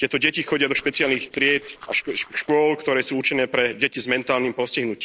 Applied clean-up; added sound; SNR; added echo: neural separator model SepFormer DNS4.